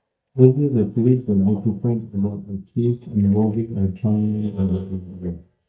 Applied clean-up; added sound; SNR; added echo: neural mask model DeepFilterNet 3.